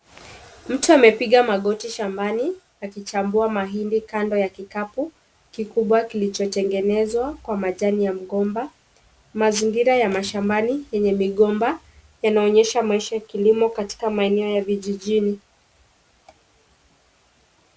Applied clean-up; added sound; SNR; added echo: none; none; none; none.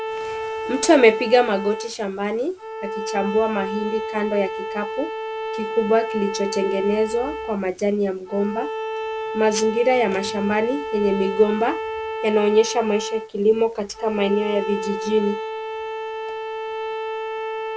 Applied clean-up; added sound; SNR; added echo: none; Bowed string instrument; 6 dB; none.